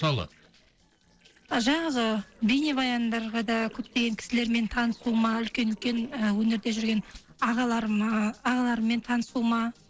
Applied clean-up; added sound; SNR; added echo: neural separator model SepFormer DNS4.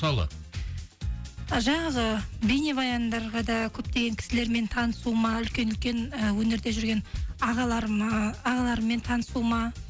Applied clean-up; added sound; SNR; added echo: none; none; none; none.